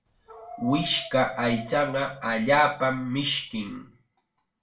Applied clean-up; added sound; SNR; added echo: none; Dog; 15 dB; reverberation time 0.3 s.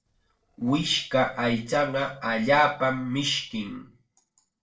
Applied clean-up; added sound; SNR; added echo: neural separator model SepFormer DNS4.